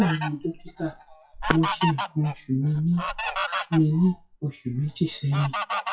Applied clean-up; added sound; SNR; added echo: classical method WPE with log-MMSE.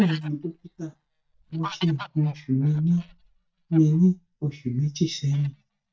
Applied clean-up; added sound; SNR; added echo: neural mask model DeepFilterNet 3.